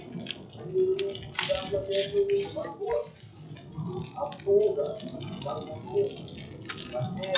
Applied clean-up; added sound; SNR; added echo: classical method WPE with log-MMSE.